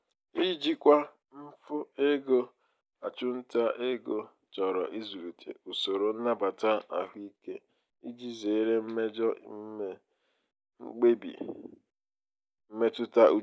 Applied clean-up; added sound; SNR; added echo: none; none; none; none.